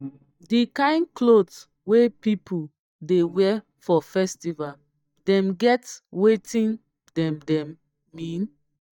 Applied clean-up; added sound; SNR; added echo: neural mask model DeepFilterNet 3.